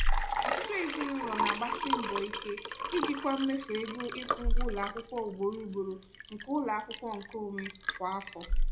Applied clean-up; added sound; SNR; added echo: none; Liquid; -3 dB; reverberation time 0.4 s.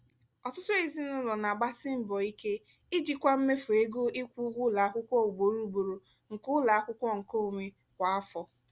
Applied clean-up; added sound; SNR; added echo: none; none; none; none.